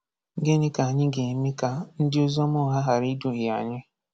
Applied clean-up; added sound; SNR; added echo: none; none; none; none.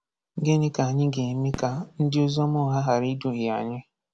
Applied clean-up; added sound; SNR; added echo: none; Fireworks; 19 dB; none.